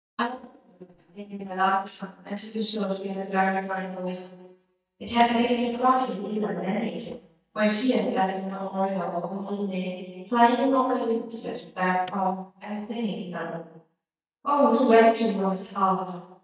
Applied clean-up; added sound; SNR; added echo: neural mask model DeepFilterNet 3.